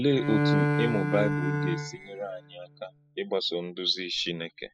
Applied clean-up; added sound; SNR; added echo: classical method spectral subtraction.